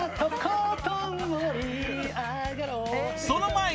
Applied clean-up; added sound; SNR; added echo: none; none; none; none.